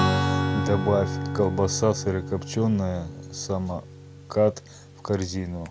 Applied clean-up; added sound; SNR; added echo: none; Strum; 3 dB; none.